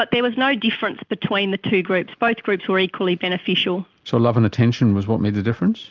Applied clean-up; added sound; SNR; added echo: none; none; none; none.